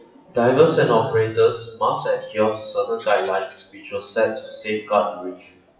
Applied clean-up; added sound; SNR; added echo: classical method WPE with log-MMSE.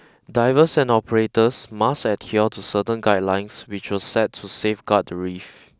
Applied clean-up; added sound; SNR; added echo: none; none; none; none.